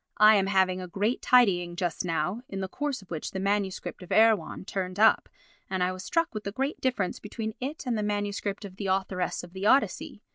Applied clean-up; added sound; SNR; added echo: none; none; none; none.